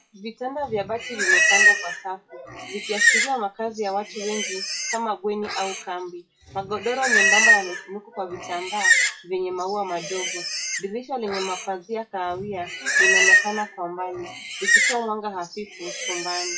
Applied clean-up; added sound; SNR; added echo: classical method WPE with log-MMSE.